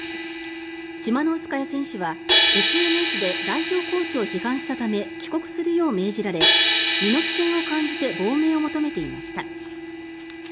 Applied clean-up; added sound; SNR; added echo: none; Crash cymbal; 0 dB; none.